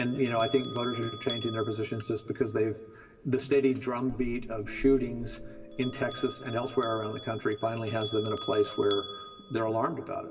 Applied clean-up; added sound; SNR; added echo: none; Bell; 10 dB; reverberation time 2.3 s.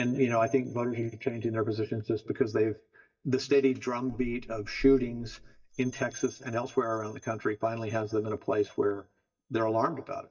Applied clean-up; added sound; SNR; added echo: neural mask model DeepFilterNet 3.